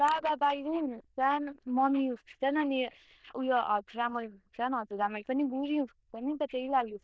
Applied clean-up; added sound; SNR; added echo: neural diffusion model UNIVERSE++.